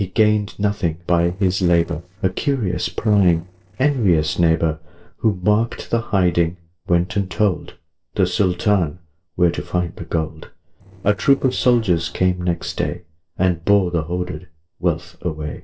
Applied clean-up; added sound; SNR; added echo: neural separator model SepFormer DNS4.